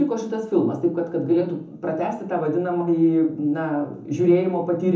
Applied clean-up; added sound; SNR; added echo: none; none; none; reverberation time 0.6 s.